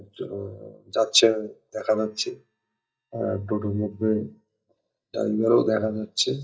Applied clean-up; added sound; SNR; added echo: neural mask model DeepFilterNet 3.